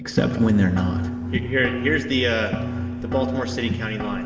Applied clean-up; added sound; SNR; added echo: none; Bowed string instrument; 9 dB; reverberation time 3.0 s.